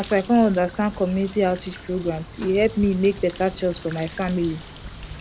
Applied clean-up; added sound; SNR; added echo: none; Bird + Bell; 16 dB; none.